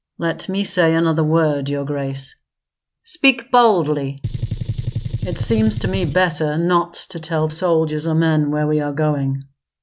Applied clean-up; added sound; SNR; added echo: none; Gunshot, gunfire; 5 dB; none.